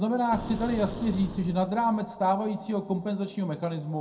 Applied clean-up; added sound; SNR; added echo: none; Boom; 13 dB; reverberation time 0.3 s.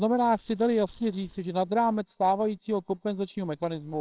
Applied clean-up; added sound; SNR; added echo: neural separator model SepFormer WHAMR!.